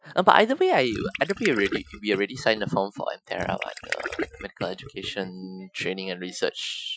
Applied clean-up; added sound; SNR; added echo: classical method Wiener filter.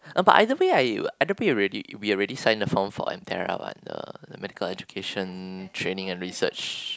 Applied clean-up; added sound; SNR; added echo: none; none; none; none.